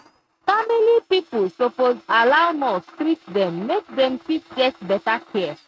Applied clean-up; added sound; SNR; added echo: neural mask model RNNoise.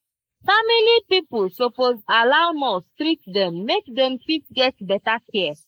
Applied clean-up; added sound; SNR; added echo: neural mask model Resemble Enhance denoiser.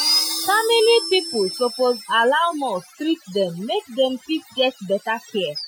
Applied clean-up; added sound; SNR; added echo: classical method Wiener filter.